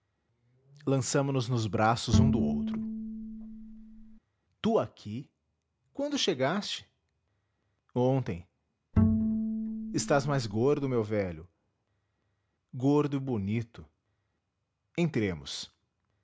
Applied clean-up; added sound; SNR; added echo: none; Bowed string instrument; -2 dB; none.